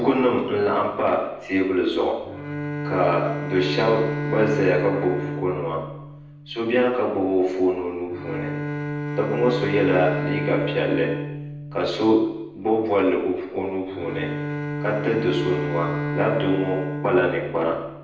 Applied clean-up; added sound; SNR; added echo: none; Bowed string instrument; 7 dB; reverberation time 0.9 s.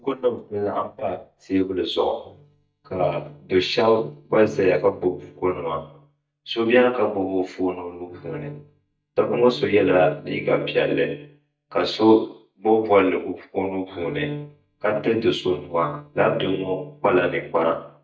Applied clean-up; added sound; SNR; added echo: neural mask model DeepFilterNet 3.